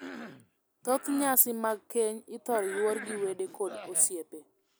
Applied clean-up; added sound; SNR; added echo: none; Cough; 15 dB; none.